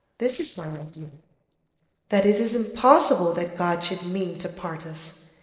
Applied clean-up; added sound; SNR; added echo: neural separator model SepFormer DNS4.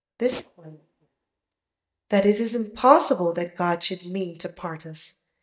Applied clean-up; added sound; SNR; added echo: neural mask model DeepFilterNet 3.